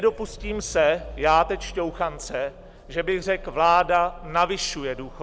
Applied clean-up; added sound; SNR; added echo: none; Idling / Engine starting / Motor vehicle (road); 16 dB; none.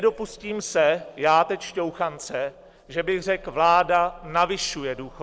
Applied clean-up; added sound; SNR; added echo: neural separator model SepFormer DNS4.